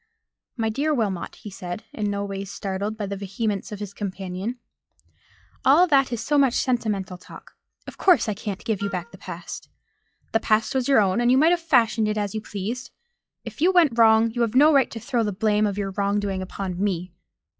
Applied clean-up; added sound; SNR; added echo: classical method log-MMSE.